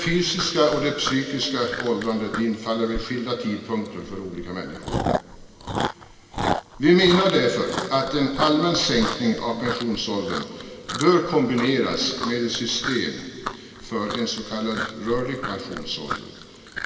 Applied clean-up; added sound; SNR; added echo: none; Chewing, mastication; 9 dB; reverberation time 2.5 s.